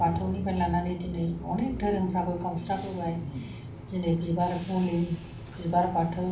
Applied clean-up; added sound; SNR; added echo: none; Bus / Engine; 10 dB; reverberation time 0.3 s.